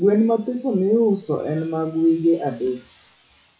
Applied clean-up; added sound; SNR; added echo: classical method WPE with log-MMSE.